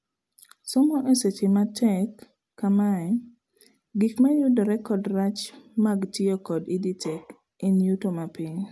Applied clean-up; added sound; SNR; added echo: none; none; none; none.